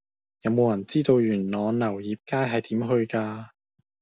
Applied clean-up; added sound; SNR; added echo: none; none; none; none.